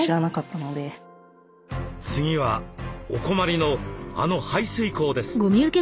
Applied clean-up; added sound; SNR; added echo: none; none; none; none.